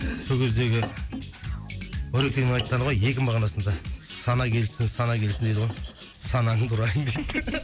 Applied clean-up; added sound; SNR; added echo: none; Domestic sounds, home sounds; 15 dB; none.